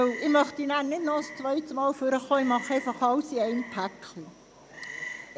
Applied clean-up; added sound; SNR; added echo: none; Frog; 15 dB; none.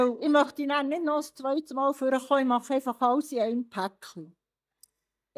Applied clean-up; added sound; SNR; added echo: neural mask model DeepFilterNet 3.